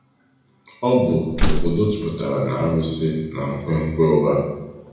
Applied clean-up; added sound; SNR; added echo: none; Slam; -1 dB; reverberation time 0.9 s.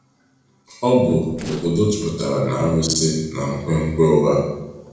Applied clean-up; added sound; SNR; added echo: neural separator model SepFormer DNS4.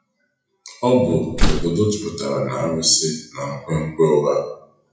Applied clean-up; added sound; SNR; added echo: classical method WPE with log-MMSE.